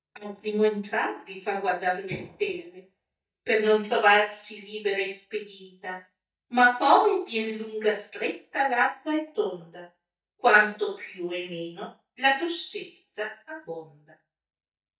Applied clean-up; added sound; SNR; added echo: neural mask model DeepFilterNet 3.